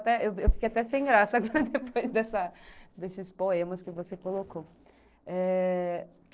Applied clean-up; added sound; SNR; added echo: neural separator model SepFormer DNS4.